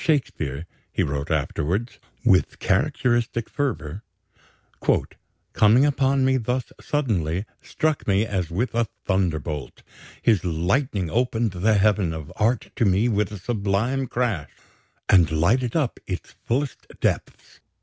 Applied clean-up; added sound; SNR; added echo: none; none; none; none.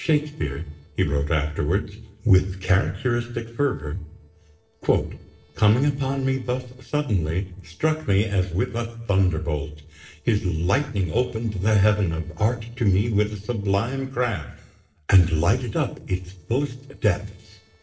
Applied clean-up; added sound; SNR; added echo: neural separator model SepFormer DNS4.